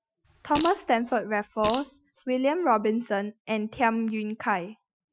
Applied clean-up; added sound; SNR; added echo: classical method Wiener filter.